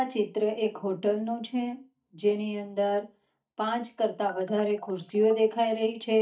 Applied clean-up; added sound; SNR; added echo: neural mask model DeepFilterNet 3.